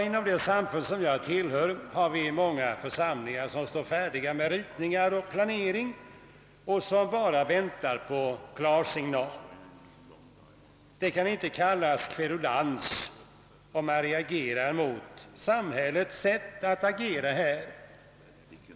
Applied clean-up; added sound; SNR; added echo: none; none; none; none.